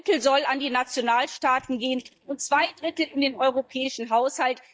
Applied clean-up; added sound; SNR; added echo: neural mask model DeepFilterNet 3.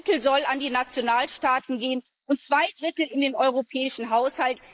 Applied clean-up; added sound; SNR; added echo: neural mask model Resemble Enhance denoiser.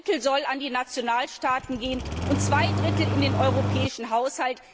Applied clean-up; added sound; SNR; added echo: none; Engine starting; 0 dB; none.